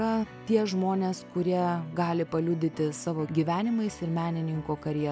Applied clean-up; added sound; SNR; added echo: none; none; none; none.